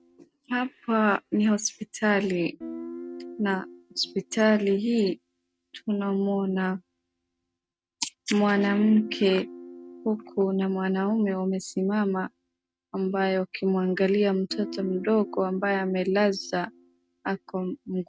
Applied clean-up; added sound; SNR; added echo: neural mask model RNNoise.